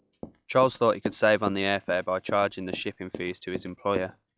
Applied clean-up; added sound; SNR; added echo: classical method log-MMSE.